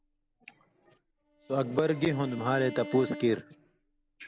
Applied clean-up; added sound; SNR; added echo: none; Bowed string instrument; 15 dB; none.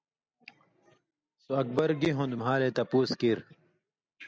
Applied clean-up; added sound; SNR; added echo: none; none; none; none.